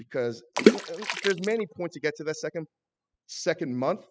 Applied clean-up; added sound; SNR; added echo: classical method spectral subtraction.